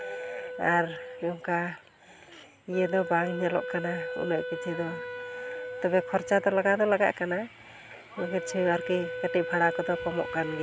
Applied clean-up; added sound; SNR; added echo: none; Wind instrument, woodwind instrument; 8 dB; none.